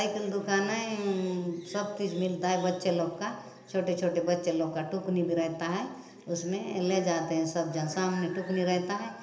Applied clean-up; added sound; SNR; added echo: none; none; none; reverberation time 1.4 s.